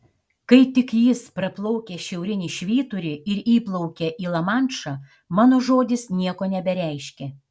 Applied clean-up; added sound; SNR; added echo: none; none; none; none.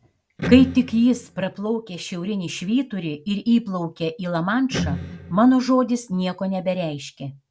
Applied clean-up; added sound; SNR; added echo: none; Electric guitar; 9 dB; none.